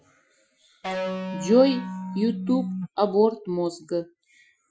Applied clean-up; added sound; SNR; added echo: classical method Wiener filter.